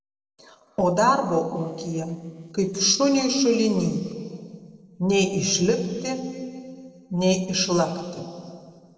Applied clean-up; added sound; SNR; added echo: neural separator model SepFormer DNS4.